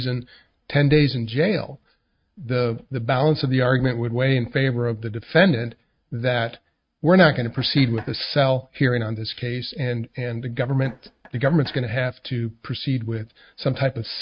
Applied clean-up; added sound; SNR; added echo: neural mask model RNNoise.